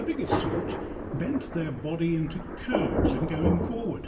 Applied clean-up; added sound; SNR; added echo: none; Thunder; 0 dB; reverberation time 1.3 s.